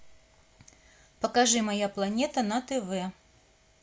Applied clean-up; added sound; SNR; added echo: none; none; none; none.